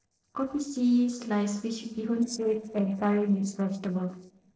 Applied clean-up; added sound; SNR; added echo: neural separator model SepFormer DNS4.